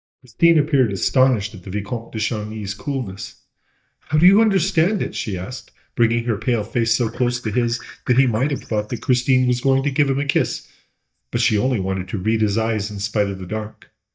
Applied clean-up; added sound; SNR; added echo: neural mask model DeepFilterNet 3.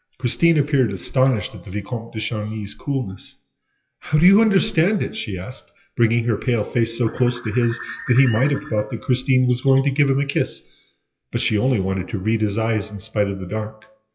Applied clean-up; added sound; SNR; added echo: classical method WPE with log-MMSE.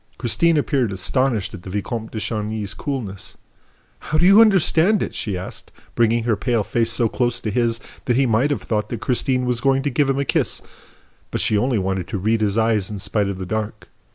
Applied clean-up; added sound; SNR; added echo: none; none; none; none.